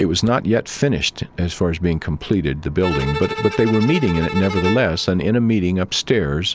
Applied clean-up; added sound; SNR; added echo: none; Bowed string instrument; 9 dB; none.